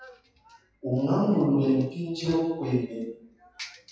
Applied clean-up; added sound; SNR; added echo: classical method WPE with log-MMSE.